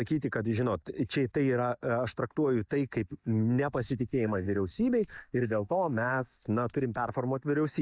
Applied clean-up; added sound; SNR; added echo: neural mask model DeepFilterNet 3.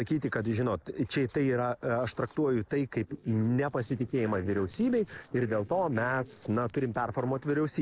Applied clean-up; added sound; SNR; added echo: neural separator model SepFormer DNS4.